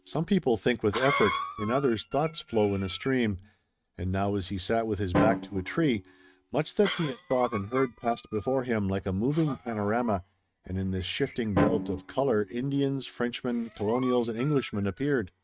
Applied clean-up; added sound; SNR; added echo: neural mask model RNNoise.